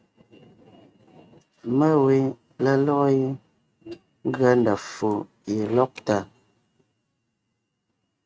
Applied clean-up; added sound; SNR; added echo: neural mask model RNNoise.